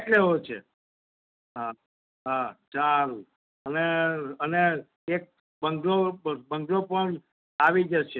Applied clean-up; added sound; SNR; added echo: none; none; none; none.